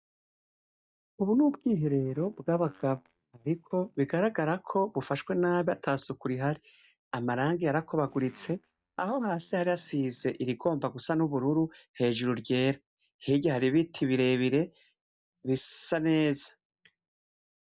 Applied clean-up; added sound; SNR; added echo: neural mask model DeepFilterNet 3.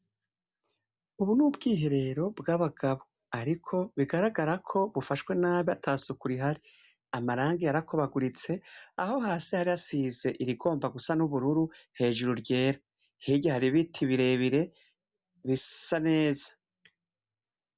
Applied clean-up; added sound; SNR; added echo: none; none; none; none.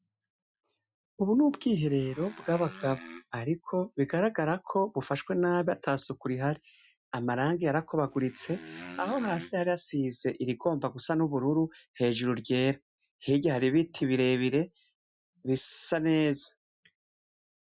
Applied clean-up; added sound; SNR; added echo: classical method Wiener filter.